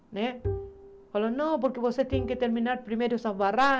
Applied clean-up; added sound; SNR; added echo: none; Bowed string instrument; 10 dB; none.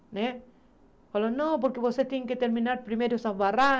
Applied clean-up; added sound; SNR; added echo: none; none; none; none.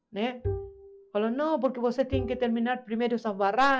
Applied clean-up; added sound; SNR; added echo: classical method log-MMSE.